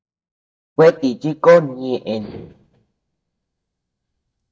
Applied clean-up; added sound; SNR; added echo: neural mask model DeepFilterNet 3.